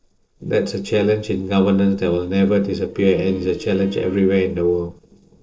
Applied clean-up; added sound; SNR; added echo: neural separator model SepFormer DNS4.